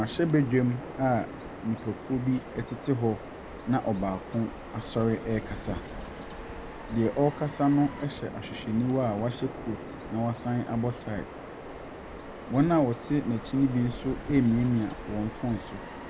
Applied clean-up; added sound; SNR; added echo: none; Bird vocalization, bird call, bird song; 11 dB; none.